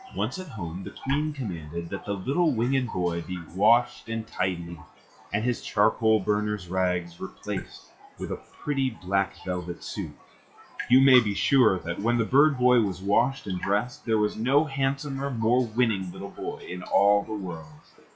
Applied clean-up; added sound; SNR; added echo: classical method WPE with log-MMSE.